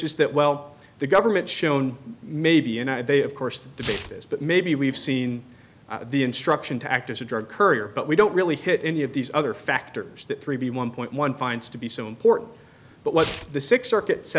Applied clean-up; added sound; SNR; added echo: none; Tearing; 17 dB; none.